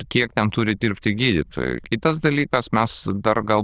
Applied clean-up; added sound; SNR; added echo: neural diffusion model UNIVERSE++.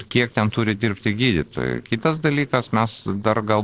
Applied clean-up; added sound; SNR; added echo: neural separator model SepFormer DNS4.